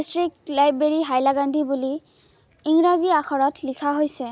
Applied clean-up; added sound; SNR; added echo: none; none; none; none.